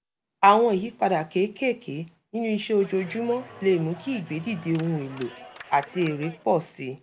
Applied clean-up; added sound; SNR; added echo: none; Clapping; 19 dB; none.